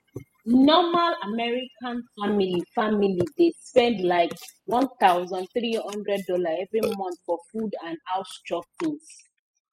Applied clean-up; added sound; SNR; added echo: classical method spectral subtraction.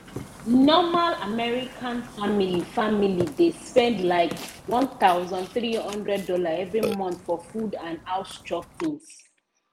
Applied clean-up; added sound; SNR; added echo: none; Burping, eructation; 15 dB; none.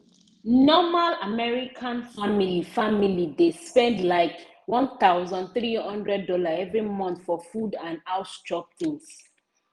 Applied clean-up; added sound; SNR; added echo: none; none; none; none.